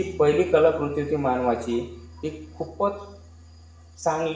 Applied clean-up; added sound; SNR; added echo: none; Bass guitar; 19 dB; reverberation time 0.7 s.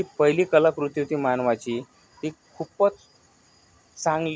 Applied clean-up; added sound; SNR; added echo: none; none; none; none.